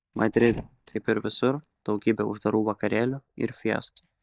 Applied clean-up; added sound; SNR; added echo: neural mask model DeepFilterNet 3.